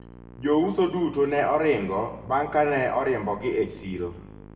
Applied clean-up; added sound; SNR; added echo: none; Musical instrument; 19 dB; reverberation time 0.9 s.